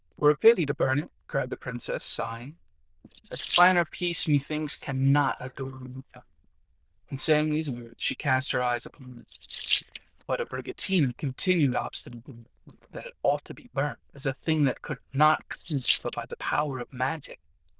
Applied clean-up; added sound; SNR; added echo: neural diffusion model UNIVERSE++.